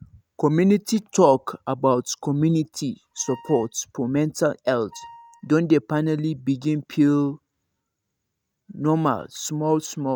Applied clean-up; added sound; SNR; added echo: neural mask model RNNoise.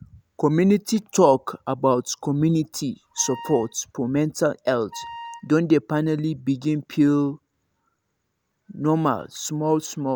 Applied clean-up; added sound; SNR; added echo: none; Wind instrument, woodwind instrument; 16 dB; none.